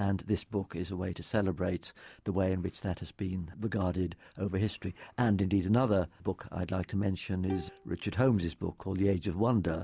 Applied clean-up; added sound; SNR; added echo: none; Bowed string instrument; 18 dB; none.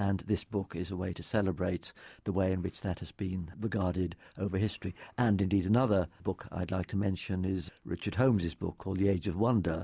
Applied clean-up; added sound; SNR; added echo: none; none; none; none.